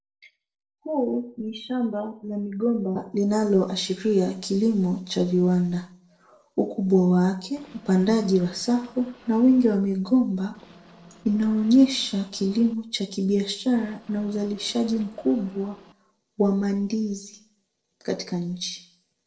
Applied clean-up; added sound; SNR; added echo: neural separator model SepFormer DNS4.